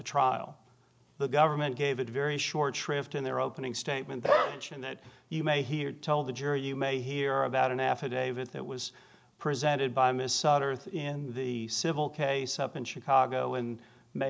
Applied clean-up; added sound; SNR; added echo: none; none; none; none.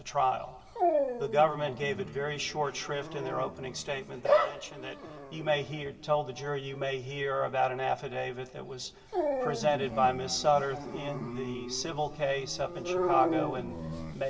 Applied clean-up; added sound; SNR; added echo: none; Dog; 6 dB; reverberation time 3.0 s.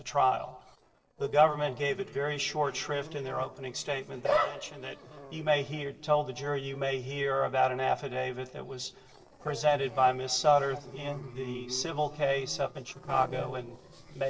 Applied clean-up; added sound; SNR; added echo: neural separator model SepFormer DNS4.